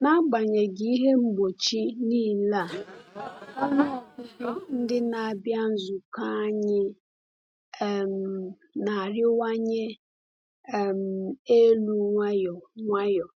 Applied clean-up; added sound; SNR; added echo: neural mask model RNNoise.